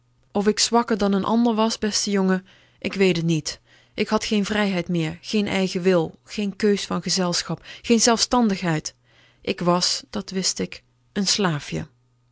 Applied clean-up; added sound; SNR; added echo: none; none; none; none.